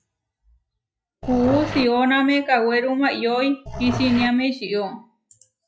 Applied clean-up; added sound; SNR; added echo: classical method log-MMSE.